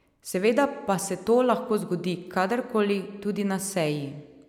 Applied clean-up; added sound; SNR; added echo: none; none; none; none.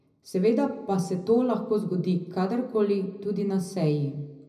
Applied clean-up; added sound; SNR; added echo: none; none; none; reverberation time 0.4 s.